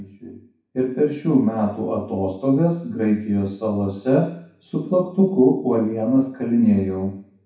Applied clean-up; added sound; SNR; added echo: none; none; none; reverberation time 0.6 s.